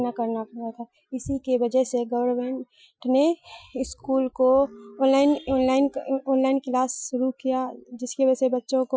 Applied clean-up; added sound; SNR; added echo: classical method Wiener filter.